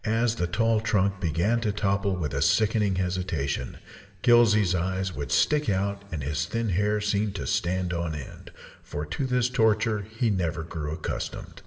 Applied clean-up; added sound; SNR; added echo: none; none; none; reverberation time 2.1 s.